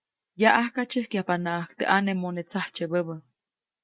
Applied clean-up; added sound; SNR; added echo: none; none; none; none.